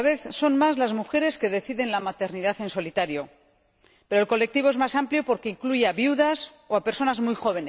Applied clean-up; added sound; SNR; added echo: none; none; none; none.